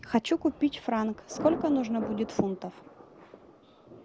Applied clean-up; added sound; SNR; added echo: none; Thunder; 12 dB; none.